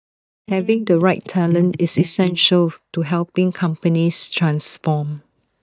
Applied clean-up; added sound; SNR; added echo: neural mask model DeepFilterNet 3.